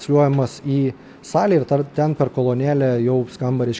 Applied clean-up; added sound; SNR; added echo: none; none; none; none.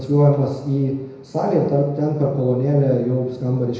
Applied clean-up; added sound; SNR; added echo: none; none; none; reverberation time 0.9 s.